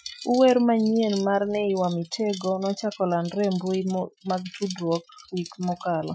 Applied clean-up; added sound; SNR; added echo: classical method Wiener filter.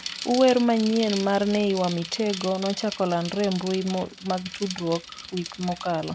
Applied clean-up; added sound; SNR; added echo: none; Bicycle; 13 dB; none.